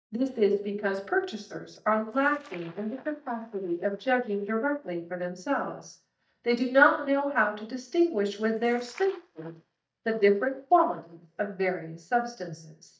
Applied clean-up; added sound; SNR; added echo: neural mask model DeepFilterNet 3.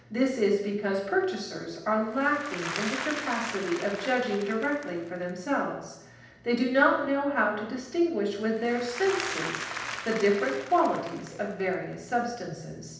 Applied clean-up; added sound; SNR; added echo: none; Applause / Crowd; 10 dB; reverberation time 0.8 s.